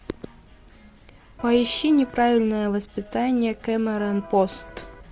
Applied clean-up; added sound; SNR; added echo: none; Electric guitar; 18 dB; none.